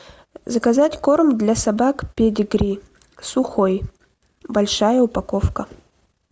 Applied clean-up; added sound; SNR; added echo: none; none; none; none.